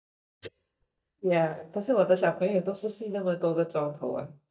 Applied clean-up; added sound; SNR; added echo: neural mask model DeepFilterNet 3.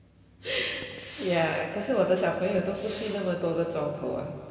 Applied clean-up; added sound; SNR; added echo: none; Gunshot, gunfire; 20 dB; reverberation time 2.5 s.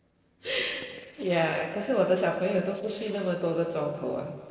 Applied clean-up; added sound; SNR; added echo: neural separator model SepFormer DNS4.